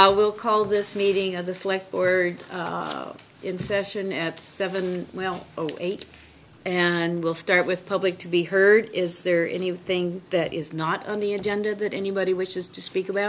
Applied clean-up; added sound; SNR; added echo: none; none; none; none.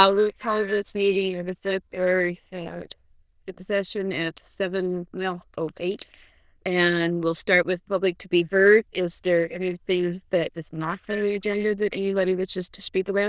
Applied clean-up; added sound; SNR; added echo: neural diffusion model UNIVERSE++.